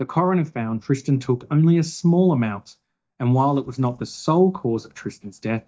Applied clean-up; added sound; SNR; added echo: neural mask model DeepFilterNet 3.